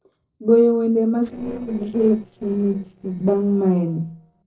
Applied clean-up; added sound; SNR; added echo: neural separator model SepFormer DNS4.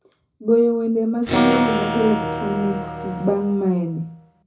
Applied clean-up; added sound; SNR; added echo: none; Acoustic guitar / Strum; 4 dB; reverberation time 0.4 s.